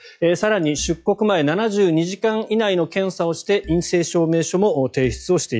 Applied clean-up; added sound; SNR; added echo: classical method log-MMSE.